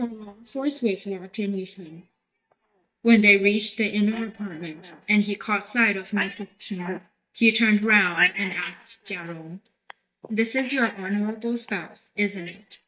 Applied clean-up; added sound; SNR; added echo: neural mask model DeepFilterNet 3.